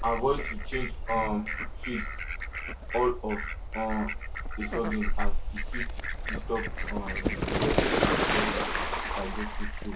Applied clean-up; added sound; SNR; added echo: none; Fowl; -4 dB; reverberation time 0.2 s.